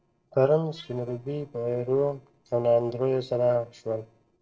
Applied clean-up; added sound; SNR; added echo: neural separator model SepFormer DNS4.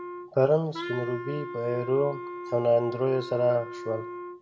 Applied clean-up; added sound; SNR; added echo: none; Wind instrument, woodwind instrument; 10 dB; reverberation time 0.4 s.